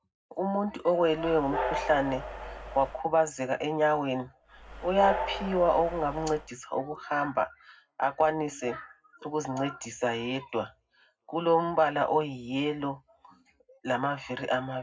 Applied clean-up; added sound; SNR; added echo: none; Train; 7 dB; reverberation time 0.3 s.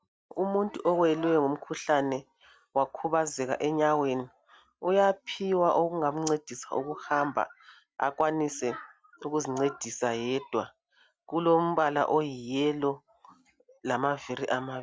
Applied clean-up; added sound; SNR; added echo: none; none; none; none.